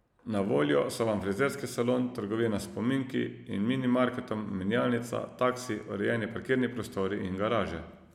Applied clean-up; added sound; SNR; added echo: none; none; none; none.